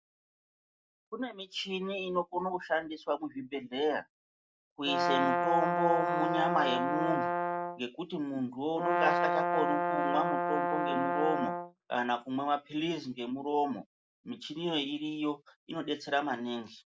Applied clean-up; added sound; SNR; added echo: none; Brass instrument; -3 dB; none.